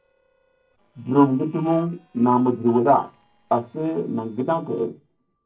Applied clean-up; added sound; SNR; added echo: neural separator model SepFormer DNS4.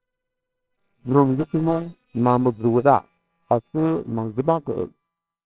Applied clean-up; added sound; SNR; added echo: neural separator model SepFormer WHAMR!.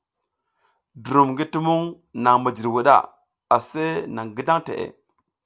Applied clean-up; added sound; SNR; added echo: none; none; none; none.